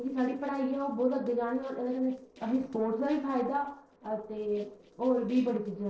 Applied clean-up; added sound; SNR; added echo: neural separator model SepFormer DNS4.